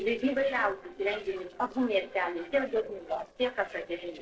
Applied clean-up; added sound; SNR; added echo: neural separator model SepFormer DNS4.